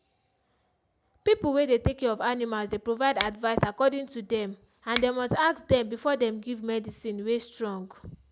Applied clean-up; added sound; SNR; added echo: none; Finger snapping; 7 dB; none.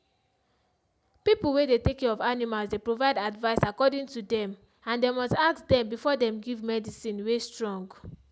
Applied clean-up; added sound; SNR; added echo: none; none; none; none.